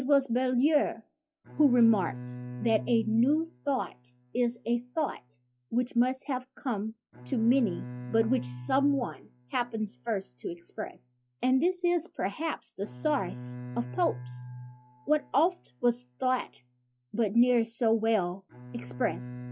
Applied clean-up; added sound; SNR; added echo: classical method log-MMSE.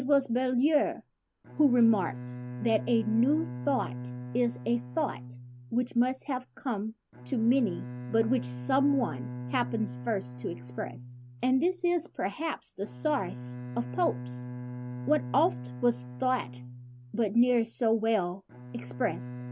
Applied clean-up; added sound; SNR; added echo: none; Bowed string instrument; 11 dB; none.